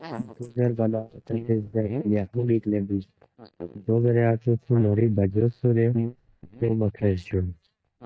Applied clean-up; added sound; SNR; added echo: neural mask model DeepFilterNet 3.